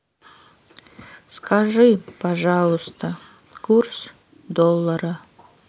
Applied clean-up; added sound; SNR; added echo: none; none; none; none.